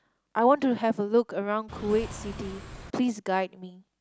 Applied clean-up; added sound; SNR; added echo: none; Engine / Car; 13 dB; none.